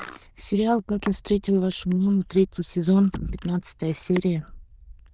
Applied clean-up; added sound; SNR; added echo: neural diffusion model UNIVERSE++.